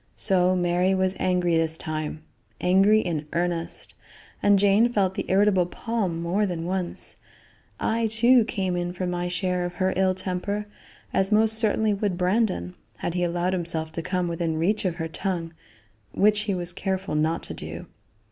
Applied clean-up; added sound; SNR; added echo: none; none; none; none.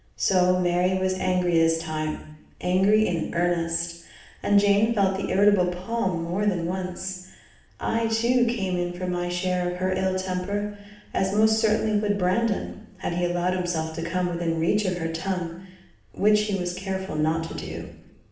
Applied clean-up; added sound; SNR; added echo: none; none; none; reverberation time 0.7 s.